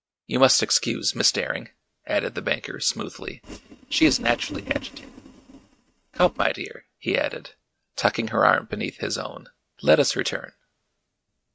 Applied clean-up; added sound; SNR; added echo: neural mask model RNNoise.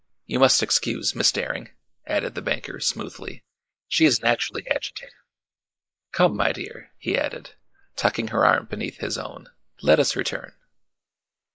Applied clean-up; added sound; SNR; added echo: neural mask model Resemble Enhance denoiser.